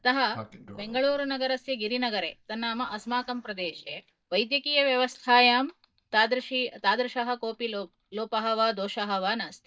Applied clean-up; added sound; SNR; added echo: neural mask model DeepFilterNet 3.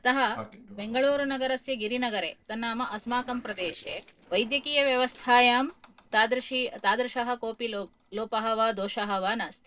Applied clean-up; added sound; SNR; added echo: neural separator model SepFormer DNS4.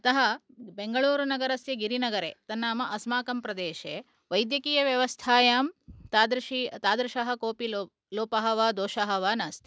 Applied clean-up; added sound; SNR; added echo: none; none; none; none.